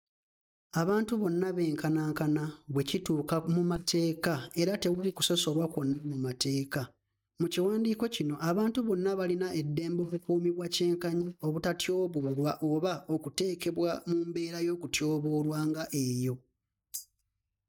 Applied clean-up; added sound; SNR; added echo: neural mask model DeepFilterNet 3.